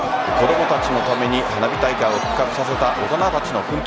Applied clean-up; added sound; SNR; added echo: none; Crowd / Cheering; 0 dB; none.